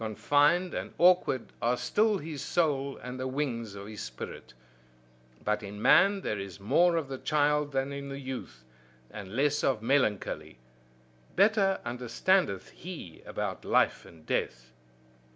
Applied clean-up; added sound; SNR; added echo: none; none; none; none.